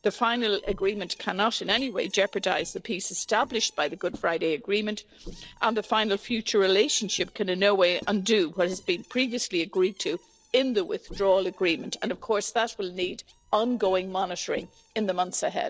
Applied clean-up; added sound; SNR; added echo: neural separator model SepFormer DNS4.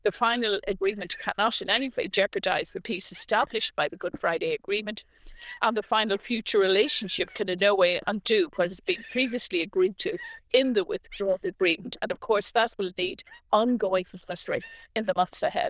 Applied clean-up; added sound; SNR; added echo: neural diffusion model UNIVERSE++.